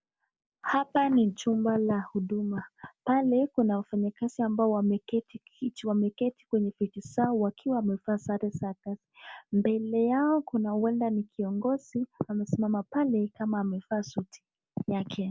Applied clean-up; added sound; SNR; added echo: none; none; none; none.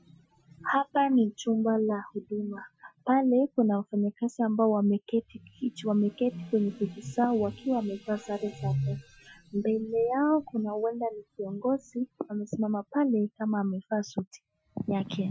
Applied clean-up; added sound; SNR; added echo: classical method Wiener filter.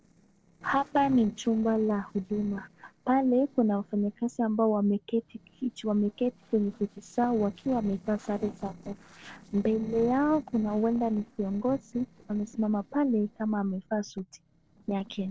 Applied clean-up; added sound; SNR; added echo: neural separator model SepFormer DNS4.